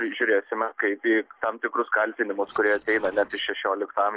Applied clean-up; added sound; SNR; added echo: neural separator model SepFormer DNS4.